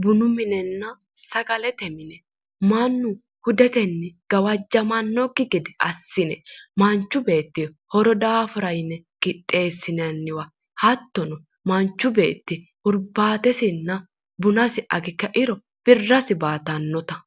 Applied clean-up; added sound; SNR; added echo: none; none; none; none.